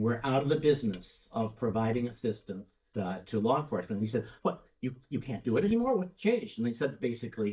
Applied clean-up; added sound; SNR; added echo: neural mask model DeepFilterNet 3.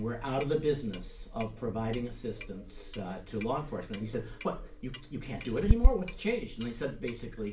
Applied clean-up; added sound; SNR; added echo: none; Clock; -1 dB; reverberation time 0.3 s.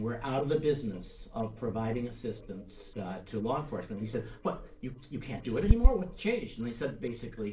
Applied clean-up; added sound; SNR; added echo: neural separator model SepFormer DNS4.